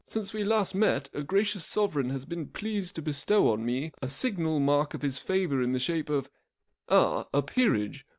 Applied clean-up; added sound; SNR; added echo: none; none; none; none.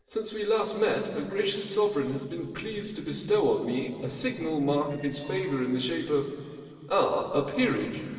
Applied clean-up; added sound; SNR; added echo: neural separator model SepFormer DNS4.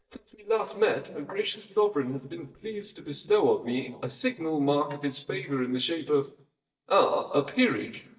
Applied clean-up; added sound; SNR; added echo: neural mask model DeepFilterNet 3.